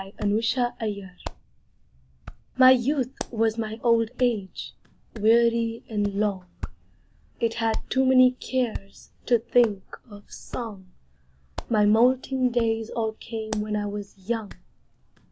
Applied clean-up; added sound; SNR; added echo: none; Hands; 14 dB; none.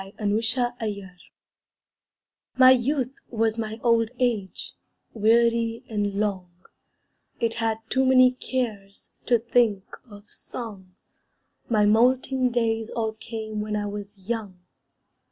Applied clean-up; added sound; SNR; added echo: none; none; none; none.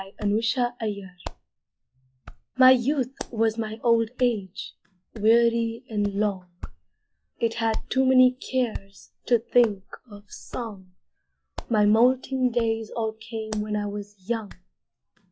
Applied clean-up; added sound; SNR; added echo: classical method log-MMSE.